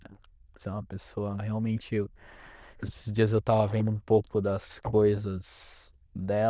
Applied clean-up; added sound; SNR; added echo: neural diffusion model UNIVERSE++.